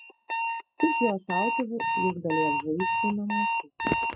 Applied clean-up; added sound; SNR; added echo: classical method spectral subtraction.